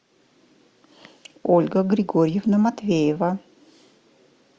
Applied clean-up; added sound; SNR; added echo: none; none; none; none.